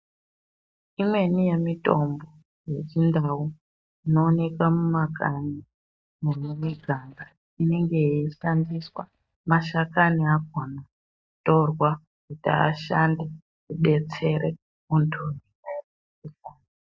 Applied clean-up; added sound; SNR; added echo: neural mask model DeepFilterNet 3.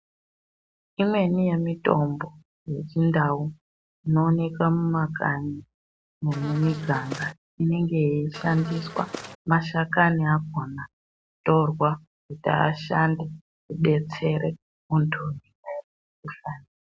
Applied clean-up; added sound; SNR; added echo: none; Buzz; 12 dB; none.